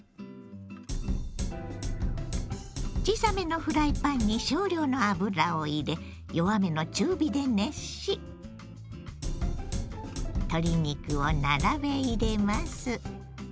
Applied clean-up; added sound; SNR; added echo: none; Drum kit; 2 dB; none.